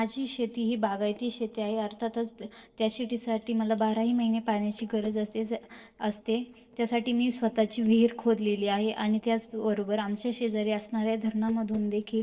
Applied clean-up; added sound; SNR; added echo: neural separator model SepFormer DNS4.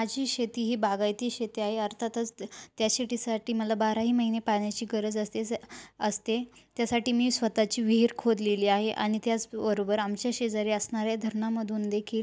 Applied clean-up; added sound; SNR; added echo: none; none; none; none.